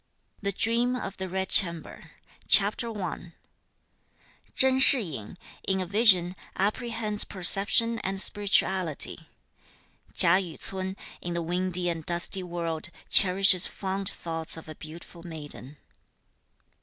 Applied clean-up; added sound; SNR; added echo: none; none; none; none.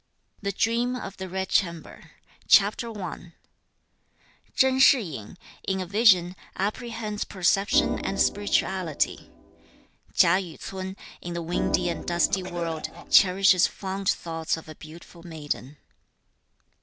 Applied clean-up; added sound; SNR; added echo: none; Organ + Cough; 7 dB; none.